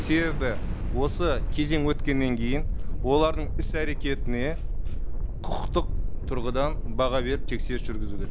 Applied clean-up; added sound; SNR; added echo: none; Thunderstorm; -3 dB; none.